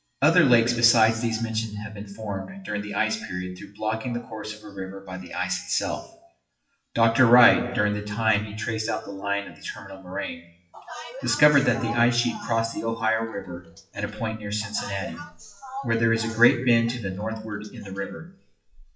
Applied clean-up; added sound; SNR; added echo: classical method WPE with log-MMSE.